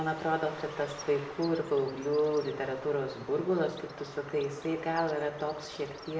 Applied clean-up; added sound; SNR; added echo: none; Bird; 14 dB; reverberation time 0.7 s.